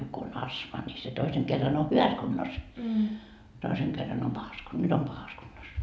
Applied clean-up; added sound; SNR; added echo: none; none; none; none.